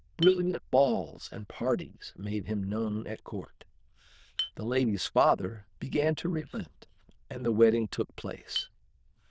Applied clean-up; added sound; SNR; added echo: neural diffusion model UNIVERSE++.